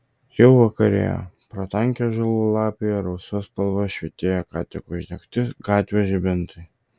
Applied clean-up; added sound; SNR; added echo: none; none; none; none.